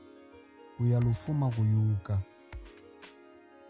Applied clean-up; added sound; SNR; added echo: none; Drum kit + Harp; 19 dB; none.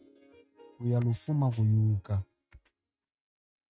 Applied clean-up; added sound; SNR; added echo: neural mask model RNNoise.